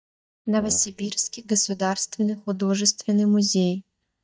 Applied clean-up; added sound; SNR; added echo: neural mask model DeepFilterNet 3.